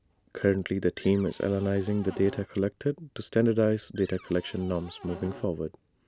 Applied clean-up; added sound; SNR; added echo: none; Cupboard open or close; 18 dB; none.